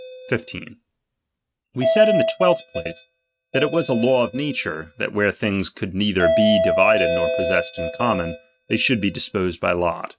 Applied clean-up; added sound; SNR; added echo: neural mask model RNNoise.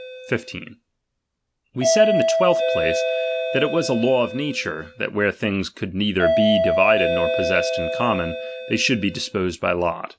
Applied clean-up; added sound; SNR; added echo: none; Doorbell; 1 dB; none.